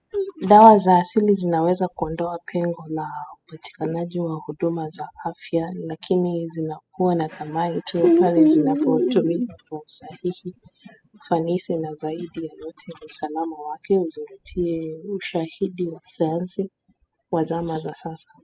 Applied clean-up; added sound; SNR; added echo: classical method spectral subtraction.